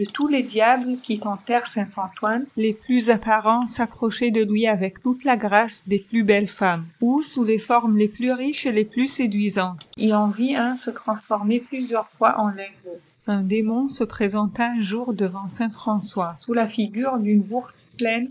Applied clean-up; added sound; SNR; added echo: neural mask model Resemble Enhance denoiser.